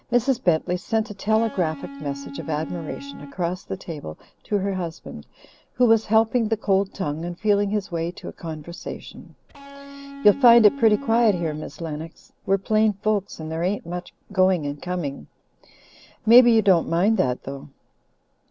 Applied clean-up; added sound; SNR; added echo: none; Electric guitar; 12 dB; none.